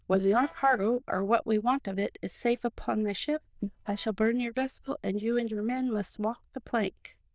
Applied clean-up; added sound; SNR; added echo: neural diffusion model UNIVERSE++.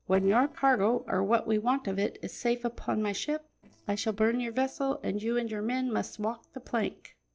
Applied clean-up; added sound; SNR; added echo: neural separator model SepFormer DNS4.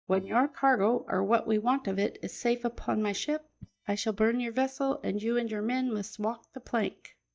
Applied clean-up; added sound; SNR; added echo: neural mask model DeepFilterNet 3.